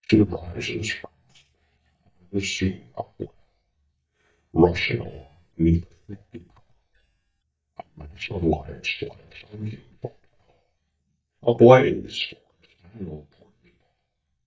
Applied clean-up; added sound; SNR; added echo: neural mask model DeepFilterNet 3.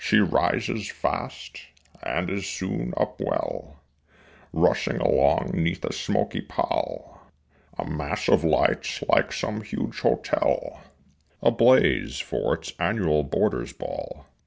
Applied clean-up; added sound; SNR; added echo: none; none; none; none.